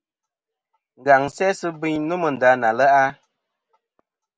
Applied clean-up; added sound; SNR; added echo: none; none; none; none.